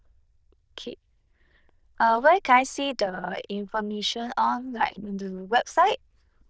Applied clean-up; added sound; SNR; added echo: neural diffusion model UNIVERSE++.